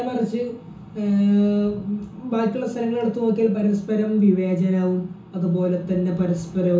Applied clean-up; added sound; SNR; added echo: none; none; none; reverberation time 0.7 s.